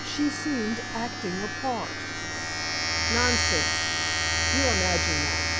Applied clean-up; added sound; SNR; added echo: none; Domestic sounds, home sounds; -5 dB; none.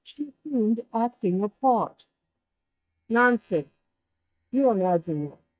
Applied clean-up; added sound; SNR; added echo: neural mask model DeepFilterNet 3.